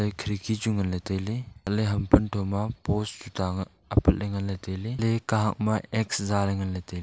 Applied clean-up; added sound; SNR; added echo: none; none; none; none.